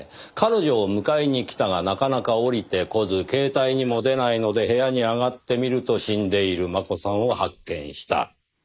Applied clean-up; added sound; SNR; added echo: neural mask model Resemble Enhance denoiser.